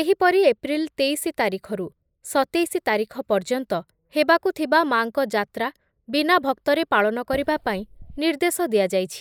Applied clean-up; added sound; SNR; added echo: neural mask model Resemble Enhance denoiser.